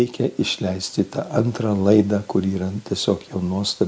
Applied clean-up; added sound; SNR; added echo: none; none; none; none.